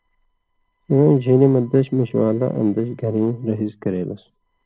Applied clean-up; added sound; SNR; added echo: neural separator model SepFormer DNS4.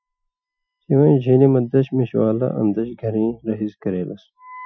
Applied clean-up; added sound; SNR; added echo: classical method Wiener filter.